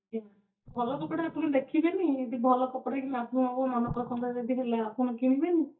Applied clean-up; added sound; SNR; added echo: neural mask model DeepFilterNet 3.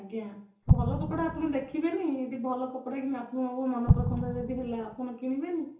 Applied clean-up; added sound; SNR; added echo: none; Explosion; -4 dB; reverberation time 0.7 s.